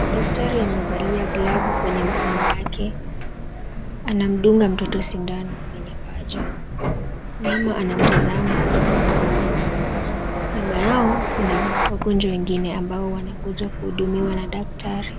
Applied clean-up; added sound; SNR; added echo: none; Sliding door; -1 dB; none.